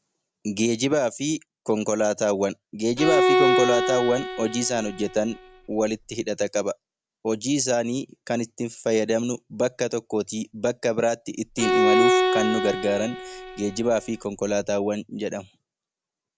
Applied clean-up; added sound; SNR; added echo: none; Bowed string instrument; -1 dB; none.